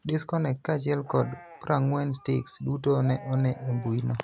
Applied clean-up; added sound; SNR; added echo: none; Livestock, farm animals, working animals; 20 dB; none.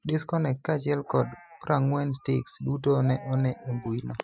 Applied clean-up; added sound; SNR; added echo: classical method spectral subtraction.